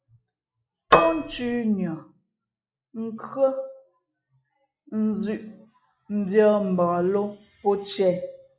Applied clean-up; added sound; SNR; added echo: classical method log-MMSE.